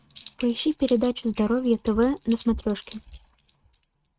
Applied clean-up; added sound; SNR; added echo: neural mask model RNNoise.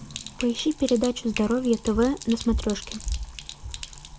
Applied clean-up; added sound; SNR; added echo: none; Sink (filling or washing); 14 dB; none.